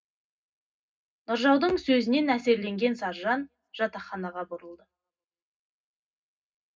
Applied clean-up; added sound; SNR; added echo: none; none; none; reverberation time 0.4 s.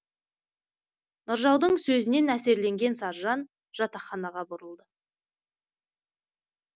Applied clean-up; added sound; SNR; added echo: none; none; none; none.